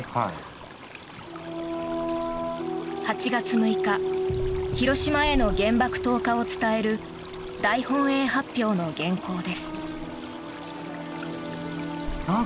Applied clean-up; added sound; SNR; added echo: none; Stream; 12 dB; none.